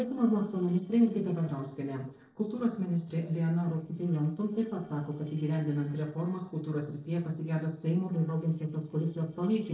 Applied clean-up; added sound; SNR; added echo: neural separator model SepFormer DNS4.